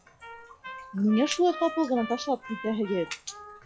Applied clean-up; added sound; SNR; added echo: classical method log-MMSE.